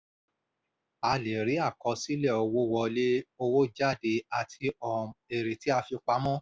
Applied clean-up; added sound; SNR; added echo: none; none; none; none.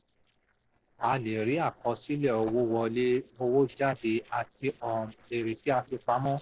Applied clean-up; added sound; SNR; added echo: neural separator model SepFormer DNS4.